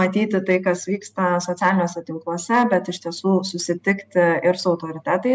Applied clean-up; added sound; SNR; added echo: none; none; none; none.